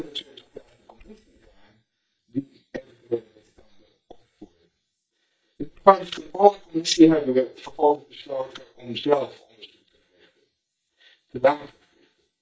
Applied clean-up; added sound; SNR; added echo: neural mask model DeepFilterNet 3.